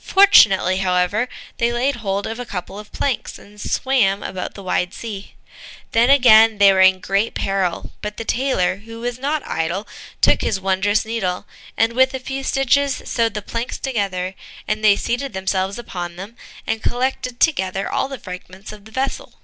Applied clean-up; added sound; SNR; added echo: none; none; none; none.